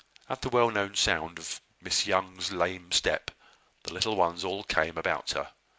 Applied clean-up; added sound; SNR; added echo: none; none; none; none.